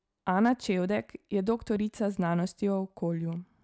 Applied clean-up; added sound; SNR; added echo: none; none; none; none.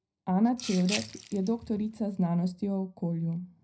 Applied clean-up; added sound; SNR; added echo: none; Rattle (instrument); 12 dB; reverberation time 0.3 s.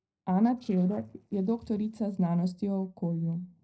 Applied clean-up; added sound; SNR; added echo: neural separator model SepFormer DNS4.